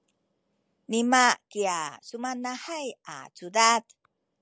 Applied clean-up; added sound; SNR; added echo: none; none; none; none.